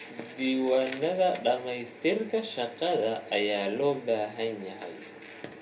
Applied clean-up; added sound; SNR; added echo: none; none; none; reverberation time 0.3 s.